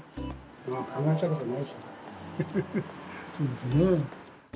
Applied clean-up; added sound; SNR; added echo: none; none; none; none.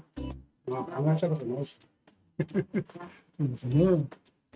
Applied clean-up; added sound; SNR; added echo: neural mask model RNNoise.